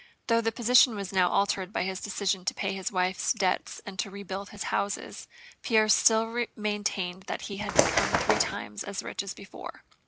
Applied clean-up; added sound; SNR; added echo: none; Bird; -4 dB; none.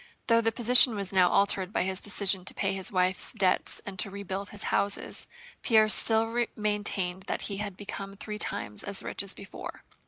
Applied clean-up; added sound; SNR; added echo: none; none; none; none.